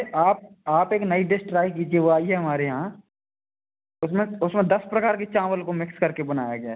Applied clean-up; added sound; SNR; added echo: none; none; none; none.